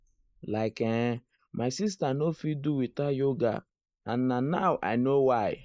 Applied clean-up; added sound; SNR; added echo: neural mask model Resemble Enhance denoiser.